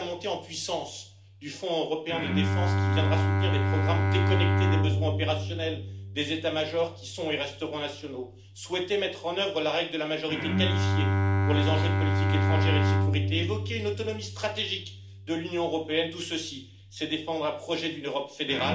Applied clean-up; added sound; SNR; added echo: none; Bowed string instrument; -3 dB; reverberation time 0.4 s.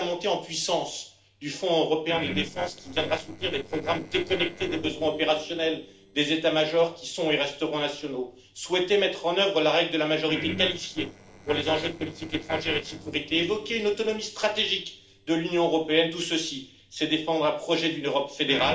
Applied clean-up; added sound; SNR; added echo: neural separator model SepFormer DNS4.